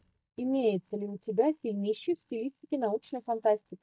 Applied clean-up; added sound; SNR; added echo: neural mask model DeepFilterNet 3.